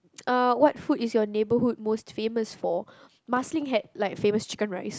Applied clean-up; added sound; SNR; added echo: none; none; none; none.